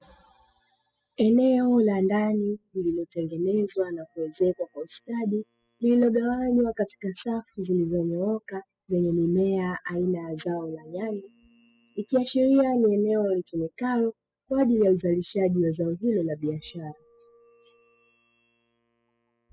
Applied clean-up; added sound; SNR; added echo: classical method spectral subtraction.